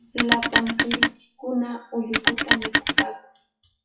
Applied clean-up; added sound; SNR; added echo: classical method WPE with log-MMSE.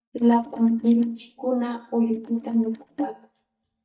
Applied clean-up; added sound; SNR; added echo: neural mask model DeepFilterNet 3.